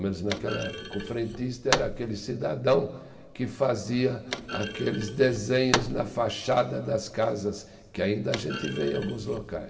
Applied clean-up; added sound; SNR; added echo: none; Thump, thud; 9 dB; reverberation time 1.3 s.